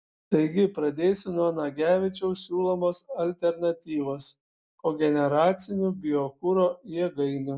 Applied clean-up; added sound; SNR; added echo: none; none; none; none.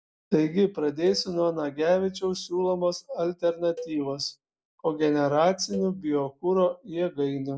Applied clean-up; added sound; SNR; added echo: none; Cowbell; 19 dB; none.